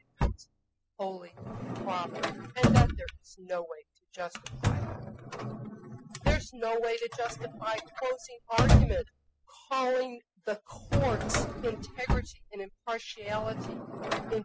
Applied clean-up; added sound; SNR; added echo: classical method spectral subtraction.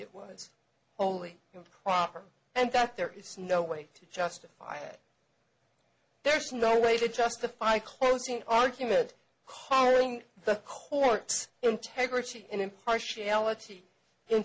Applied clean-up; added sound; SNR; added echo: none; none; none; none.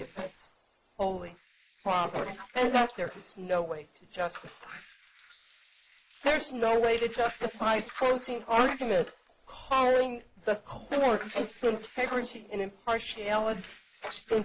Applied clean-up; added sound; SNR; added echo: neural mask model Resemble Enhance denoiser.